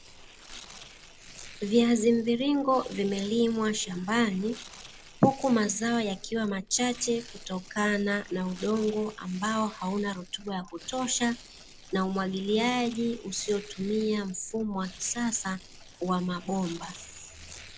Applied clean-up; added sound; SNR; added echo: none; Tearing + Clock; 18 dB; none.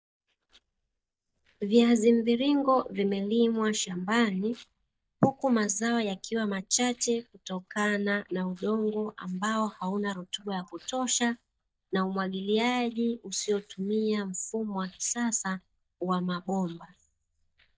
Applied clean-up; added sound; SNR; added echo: neural mask model DeepFilterNet 3.